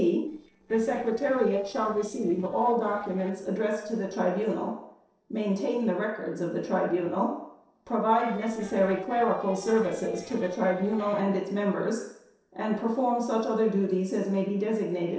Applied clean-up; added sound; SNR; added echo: neural separator model SepFormer DNS4.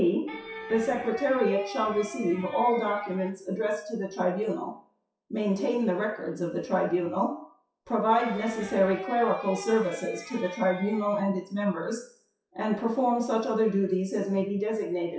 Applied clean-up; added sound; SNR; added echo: classical method WPE with log-MMSE.